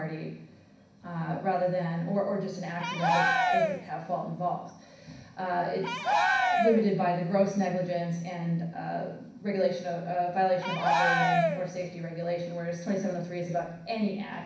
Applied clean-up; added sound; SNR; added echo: none; Cheering; -1 dB; reverberation time 0.6 s.